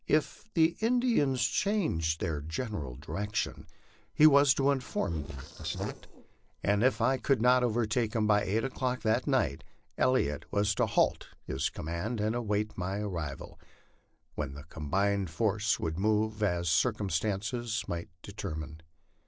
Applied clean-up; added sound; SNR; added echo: neural separator model SepFormer DNS4.